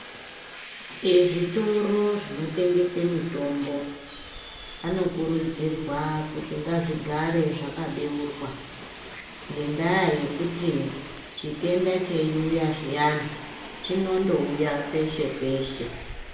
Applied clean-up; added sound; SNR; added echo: none; Subway, metro, underground; 13 dB; reverberation time 0.9 s.